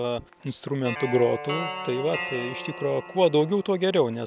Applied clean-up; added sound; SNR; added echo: none; Guitar; 11 dB; none.